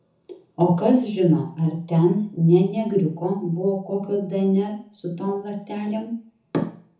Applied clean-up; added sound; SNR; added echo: none; none; none; reverberation time 0.5 s.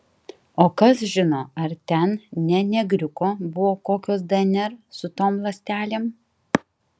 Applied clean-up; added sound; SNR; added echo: none; none; none; none.